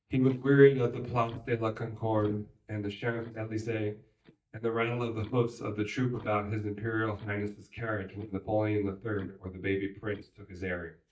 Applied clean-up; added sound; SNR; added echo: neural mask model DeepFilterNet 3.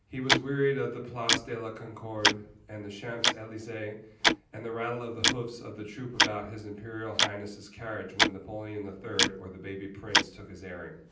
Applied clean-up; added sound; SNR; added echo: none; Tick-tock; -4 dB; reverberation time 0.6 s.